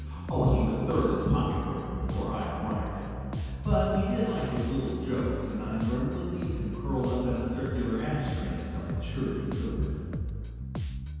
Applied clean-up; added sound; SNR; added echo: none; Bass guitar; 5 dB; reverberation time 2.1 s.